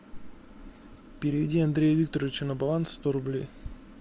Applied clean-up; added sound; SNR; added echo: none; none; none; none.